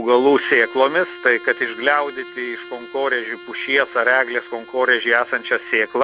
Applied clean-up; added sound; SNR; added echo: none; Bowed string instrument; 18 dB; none.